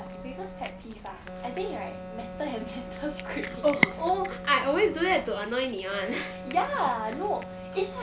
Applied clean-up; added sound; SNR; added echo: none; Cat + Wind instrument, woodwind instrument; 7 dB; none.